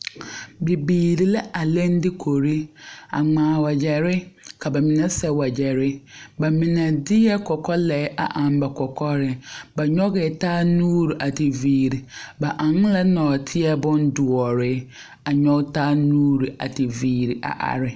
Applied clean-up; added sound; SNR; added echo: none; none; none; none.